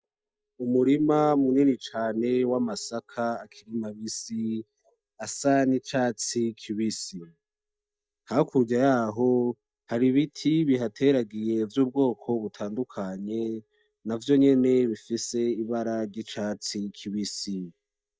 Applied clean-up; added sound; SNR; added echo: neural mask model DeepFilterNet 3.